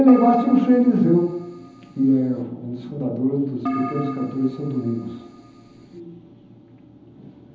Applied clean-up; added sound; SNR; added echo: none; Keyboard (musical); 11 dB; reverberation time 0.9 s.